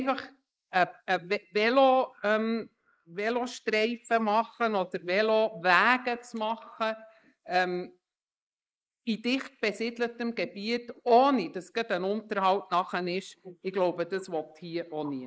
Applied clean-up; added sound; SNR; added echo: neural mask model Resemble Enhance denoiser.